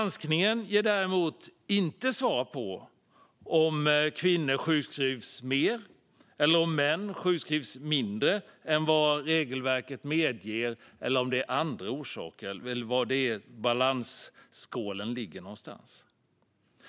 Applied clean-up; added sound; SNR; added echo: none; none; none; none.